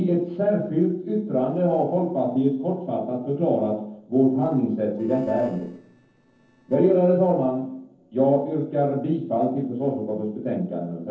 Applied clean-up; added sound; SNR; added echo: neural separator model SepFormer DNS4.